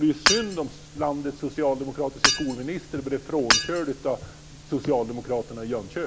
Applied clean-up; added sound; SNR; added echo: none; Shatter / Hammer; 0 dB; none.